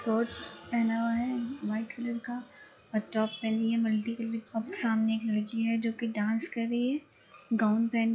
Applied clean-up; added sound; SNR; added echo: classical method log-MMSE.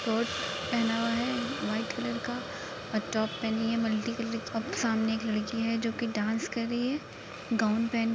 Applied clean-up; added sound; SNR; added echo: none; Hiss; 9 dB; none.